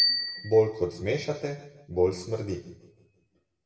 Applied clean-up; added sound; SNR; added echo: none; Bicycle bell; 6 dB; reverberation time 0.8 s.